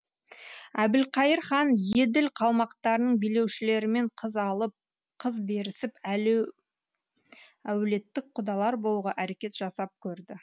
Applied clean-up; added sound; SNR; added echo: none; none; none; none.